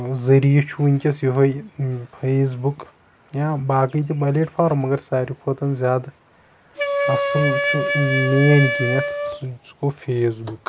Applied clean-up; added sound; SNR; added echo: none; Wind instrument, woodwind instrument; 3 dB; none.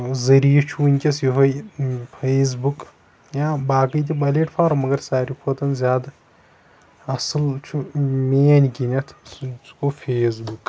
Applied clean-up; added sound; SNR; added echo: none; none; none; none.